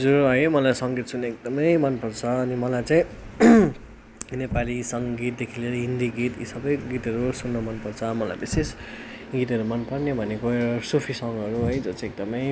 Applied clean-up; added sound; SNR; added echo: none; Sliding door / Slam / Wood; 14 dB; none.